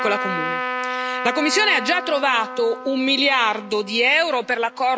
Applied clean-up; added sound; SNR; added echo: none; Trumpet; 8 dB; none.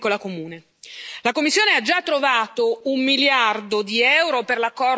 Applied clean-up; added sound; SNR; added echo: none; none; none; none.